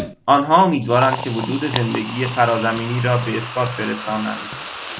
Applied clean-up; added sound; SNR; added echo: none; Liquid; 10 dB; none.